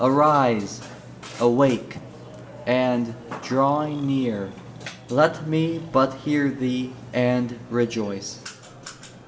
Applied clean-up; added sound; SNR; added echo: none; Burping, eructation; 16 dB; reverberation time 0.7 s.